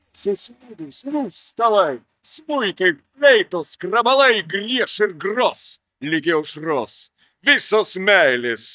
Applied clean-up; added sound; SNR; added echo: neural mask model DeepFilterNet 3.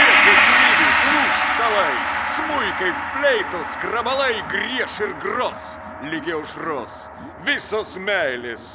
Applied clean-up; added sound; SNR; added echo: none; Gong; -3 dB; none.